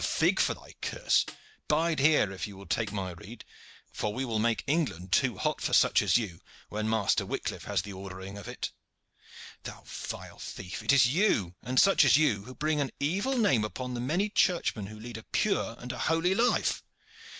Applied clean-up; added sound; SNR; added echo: none; Snare drum; 18 dB; none.